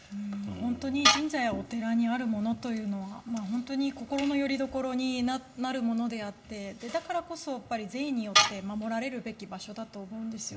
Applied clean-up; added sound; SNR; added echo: none; Tools; -4 dB; reverberation time 0.3 s.